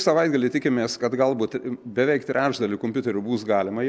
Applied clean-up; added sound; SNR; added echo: none; none; none; none.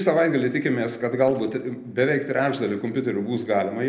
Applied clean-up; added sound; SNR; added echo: neural separator model SepFormer DNS4.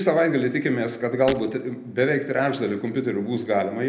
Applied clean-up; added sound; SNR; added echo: none; Shatter; 12 dB; reverberation time 0.7 s.